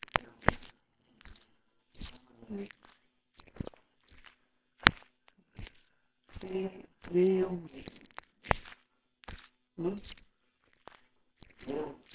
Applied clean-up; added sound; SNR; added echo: neural separator model SepFormer WHAMR!.